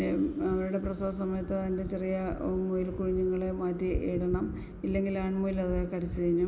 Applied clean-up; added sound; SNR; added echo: none; none; none; none.